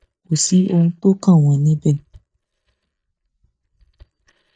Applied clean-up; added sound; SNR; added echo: neural mask model DeepFilterNet 3.